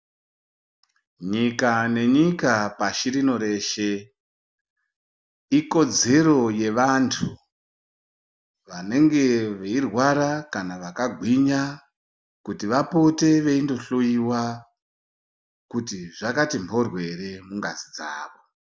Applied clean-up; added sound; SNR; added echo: none; none; none; none.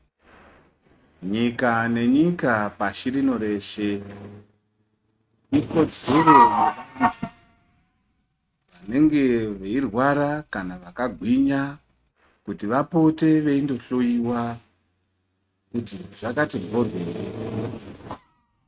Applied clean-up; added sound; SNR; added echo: neural mask model RNNoise.